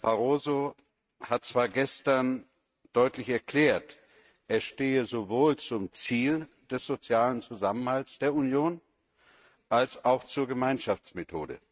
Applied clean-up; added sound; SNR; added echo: neural mask model RNNoise.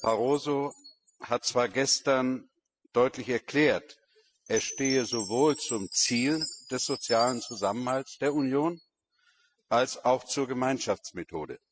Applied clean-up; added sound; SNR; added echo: classical method spectral subtraction.